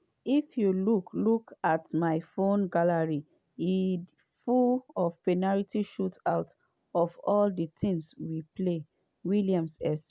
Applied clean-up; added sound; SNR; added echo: none; none; none; none.